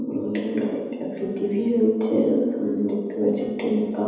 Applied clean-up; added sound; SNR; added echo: none; Piano; 15 dB; reverberation time 1.1 s.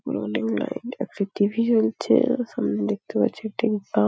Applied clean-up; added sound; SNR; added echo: none; none; none; none.